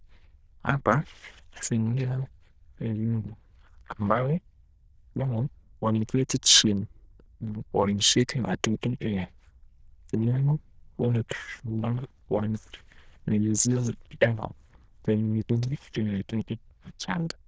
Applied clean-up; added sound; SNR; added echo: neural diffusion model UNIVERSE++.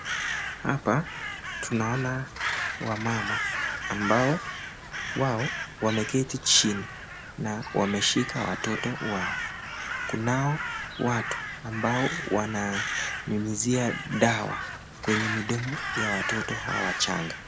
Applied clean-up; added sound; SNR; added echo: none; Crow; 4 dB; none.